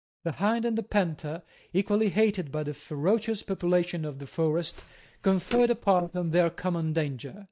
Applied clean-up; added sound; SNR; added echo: neural mask model DeepFilterNet 3.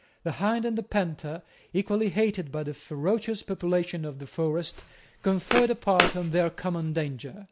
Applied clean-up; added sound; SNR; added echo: none; Walk, footsteps; 4 dB; none.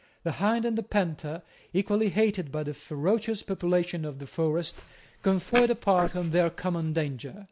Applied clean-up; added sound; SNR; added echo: neural mask model Resemble Enhance denoiser.